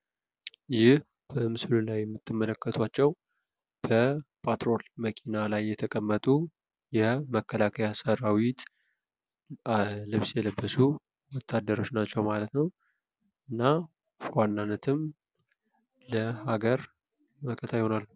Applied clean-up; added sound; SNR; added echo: none; none; none; none.